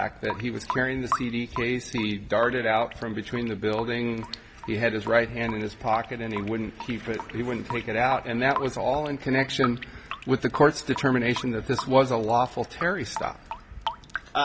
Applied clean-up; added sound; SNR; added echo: none; Drip / Sink (filling or washing) / Water tap, faucet; 11 dB; none.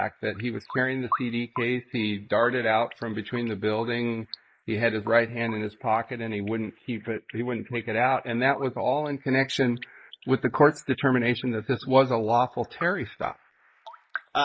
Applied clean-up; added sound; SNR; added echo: neural mask model Resemble Enhance denoiser.